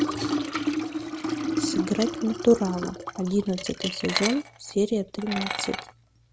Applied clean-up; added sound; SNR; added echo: none; Liquid; 3 dB; none.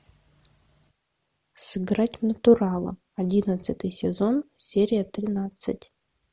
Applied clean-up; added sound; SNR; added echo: none; none; none; none.